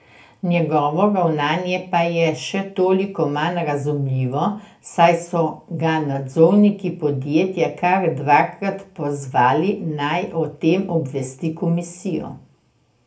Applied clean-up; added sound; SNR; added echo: none; none; none; reverberation time 0.3 s.